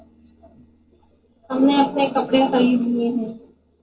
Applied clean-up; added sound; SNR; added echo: neural separator model SepFormer DNS4.